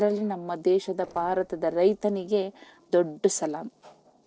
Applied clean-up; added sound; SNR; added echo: neural separator model SepFormer DNS4.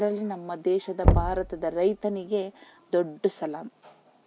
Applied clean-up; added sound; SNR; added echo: none; Knock / Wood; -1 dB; none.